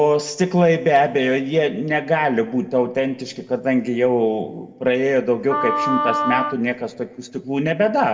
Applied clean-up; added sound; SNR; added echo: none; Wind instrument, woodwind instrument; 4 dB; reverberation time 1.2 s.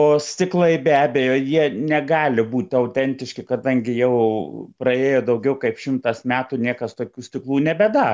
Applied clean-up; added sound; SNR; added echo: none; none; none; none.